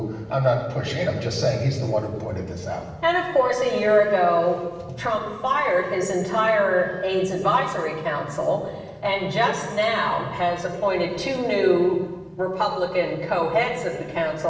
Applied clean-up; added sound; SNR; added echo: none; none; none; reverberation time 1.1 s.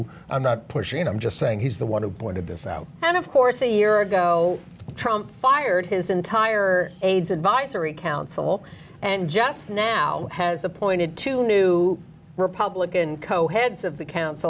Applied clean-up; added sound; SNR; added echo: none; none; none; none.